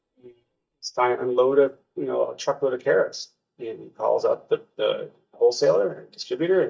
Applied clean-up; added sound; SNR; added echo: neural mask model DeepFilterNet 3.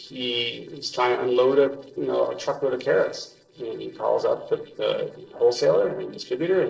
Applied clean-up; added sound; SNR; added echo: neural separator model SepFormer DNS4.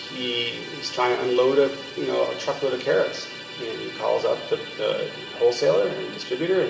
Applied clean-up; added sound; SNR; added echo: none; Musical instrument; 14 dB; reverberation time 1.3 s.